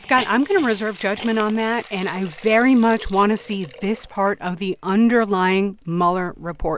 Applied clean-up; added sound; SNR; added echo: none; Hiss; 18 dB; none.